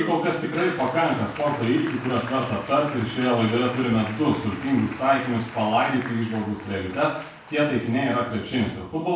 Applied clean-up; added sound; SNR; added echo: none; Applause; 16 dB; reverberation time 0.6 s.